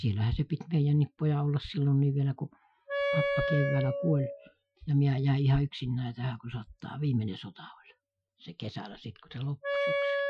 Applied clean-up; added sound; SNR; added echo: classical method Wiener filter.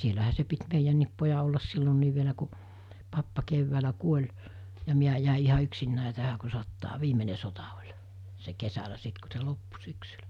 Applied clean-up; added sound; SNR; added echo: none; none; none; none.